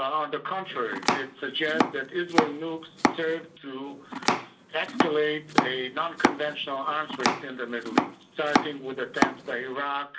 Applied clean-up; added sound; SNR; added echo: none; Domestic sounds, home sounds; -2 dB; reverberation time 0.2 s.